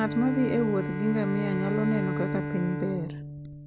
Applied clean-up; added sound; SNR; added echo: none; Bowed string instrument; 4 dB; none.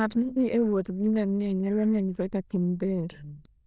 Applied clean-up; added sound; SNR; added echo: neural diffusion model UNIVERSE++.